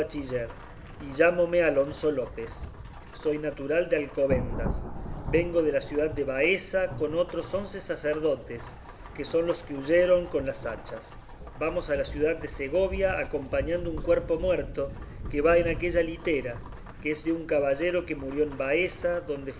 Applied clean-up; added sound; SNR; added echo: none; Rain / Thunderstorm; 10 dB; none.